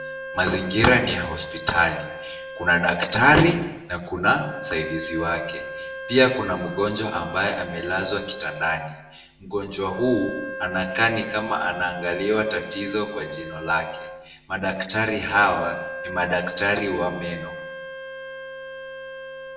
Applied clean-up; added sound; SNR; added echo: none; Wind instrument, woodwind instrument; 11 dB; reverberation time 0.8 s.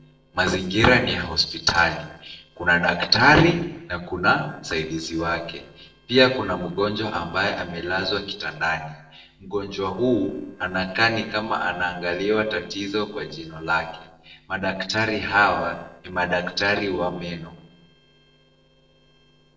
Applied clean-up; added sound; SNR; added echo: neural separator model SepFormer DNS4.